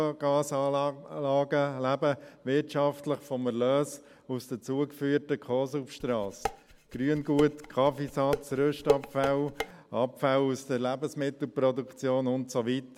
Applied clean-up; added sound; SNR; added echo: none; Dishes, pots, and pans; 7 dB; none.